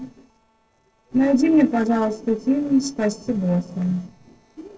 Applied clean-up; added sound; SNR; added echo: neural separator model SepFormer DNS4.